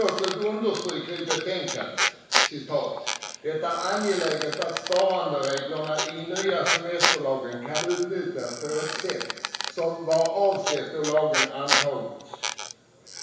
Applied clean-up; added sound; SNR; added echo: none; Squeak; 3 dB; reverberation time 1.1 s.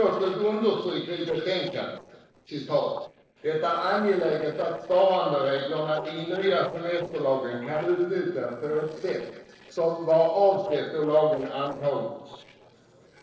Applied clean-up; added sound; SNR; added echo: neural separator model SepFormer DNS4.